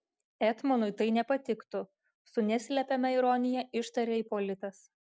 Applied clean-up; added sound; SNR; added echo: none; none; none; none.